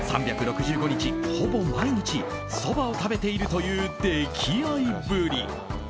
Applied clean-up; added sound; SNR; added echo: none; none; none; none.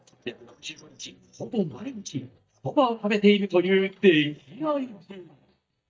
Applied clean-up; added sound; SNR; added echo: neural mask model DeepFilterNet 3.